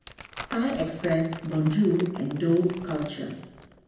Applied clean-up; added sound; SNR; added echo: none; Crumpling, crinkling; 16 dB; reverberation time 0.9 s.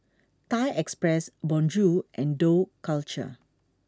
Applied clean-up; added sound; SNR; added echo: none; none; none; none.